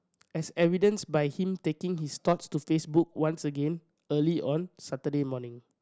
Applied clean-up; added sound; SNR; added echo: none; none; none; none.